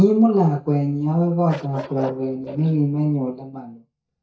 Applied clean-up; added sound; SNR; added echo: neural mask model DeepFilterNet 3.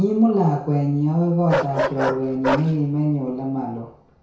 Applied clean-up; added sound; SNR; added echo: none; Bark; 8 dB; reverberation time 0.6 s.